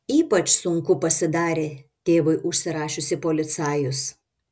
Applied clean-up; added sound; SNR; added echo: none; none; none; none.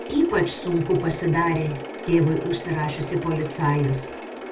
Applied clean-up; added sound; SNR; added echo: none; Mechanisms; 11 dB; reverberation time 0.2 s.